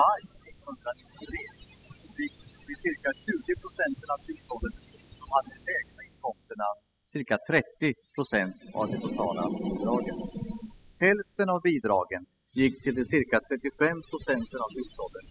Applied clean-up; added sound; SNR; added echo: classical method spectral subtraction.